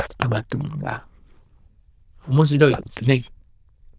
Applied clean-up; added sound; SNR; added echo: neural diffusion model UNIVERSE++.